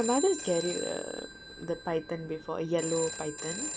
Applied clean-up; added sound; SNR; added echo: none; Telephone; 7 dB; none.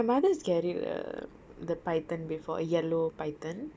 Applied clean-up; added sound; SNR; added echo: none; none; none; none.